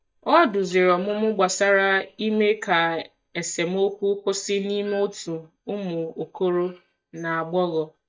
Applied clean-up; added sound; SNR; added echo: neural mask model DeepFilterNet 3.